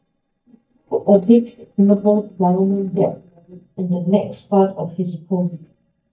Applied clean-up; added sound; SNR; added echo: neural mask model DeepFilterNet 3.